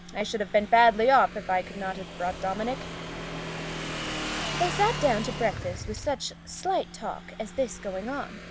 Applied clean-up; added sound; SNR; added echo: none; Motorcycle / Engine; 8 dB; none.